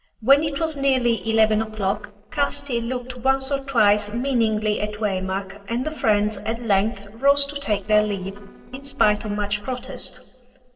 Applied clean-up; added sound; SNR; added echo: neural separator model SepFormer DNS4.